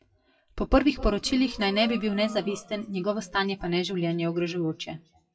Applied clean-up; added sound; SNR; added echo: classical method WPE with log-MMSE.